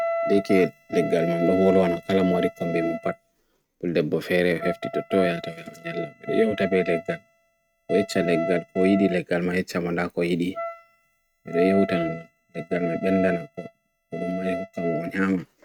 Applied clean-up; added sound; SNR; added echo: neural mask model RNNoise.